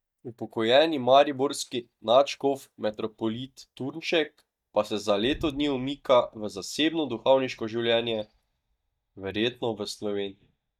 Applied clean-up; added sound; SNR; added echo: neural mask model DeepFilterNet 3.